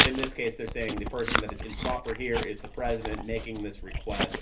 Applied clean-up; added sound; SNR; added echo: none; Chewing, mastication; -3 dB; reverberation time 0.3 s.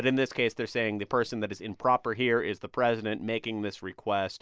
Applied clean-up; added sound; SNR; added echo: none; none; none; none.